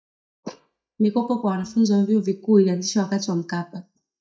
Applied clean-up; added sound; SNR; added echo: neural mask model DeepFilterNet 3.